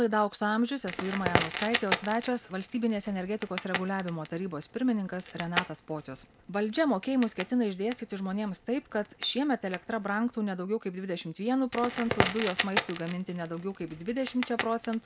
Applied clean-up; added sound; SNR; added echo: none; Crackle; 6 dB; none.